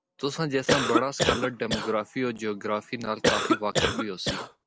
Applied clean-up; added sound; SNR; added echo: none; Cough; -3 dB; none.